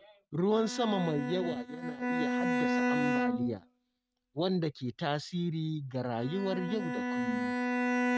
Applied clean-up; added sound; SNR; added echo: neural mask model RNNoise.